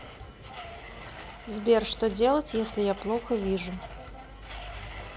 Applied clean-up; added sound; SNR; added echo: none; Domestic sounds, home sounds; 15 dB; none.